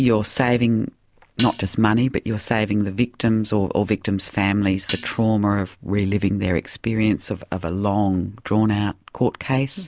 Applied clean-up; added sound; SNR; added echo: none; Dishes, pots, and pans; 11 dB; none.